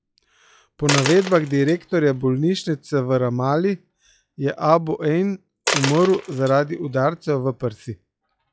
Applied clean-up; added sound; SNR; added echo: classical method log-MMSE.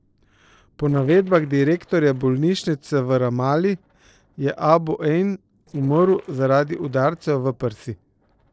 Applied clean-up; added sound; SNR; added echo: neural separator model SepFormer DNS4.